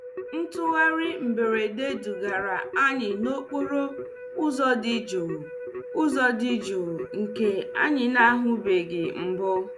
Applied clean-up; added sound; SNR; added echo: none; Keyboard (musical); 10 dB; none.